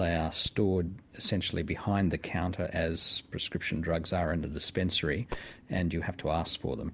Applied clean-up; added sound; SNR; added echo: none; Coin (dropping); 16 dB; none.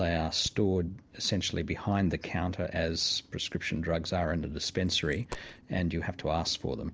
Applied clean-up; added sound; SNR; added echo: neural separator model SepFormer DNS4.